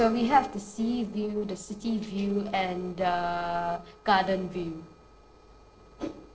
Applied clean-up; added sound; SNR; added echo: neural separator model SepFormer DNS4.